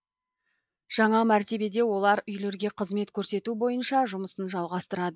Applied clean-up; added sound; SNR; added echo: neural mask model DeepFilterNet 3.